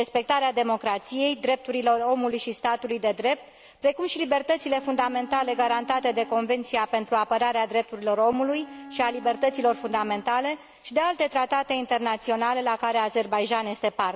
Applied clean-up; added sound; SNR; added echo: none; Bowed string instrument; 18 dB; none.